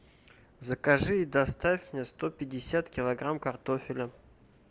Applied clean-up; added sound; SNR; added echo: none; none; none; none.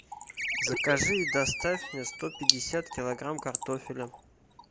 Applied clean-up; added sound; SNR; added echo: none; Animal + Trickle, dribble / Splash, splatter; 1 dB; none.